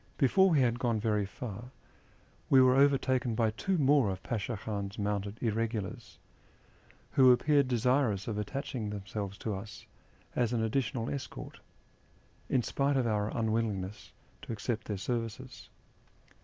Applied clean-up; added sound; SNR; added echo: none; none; none; none.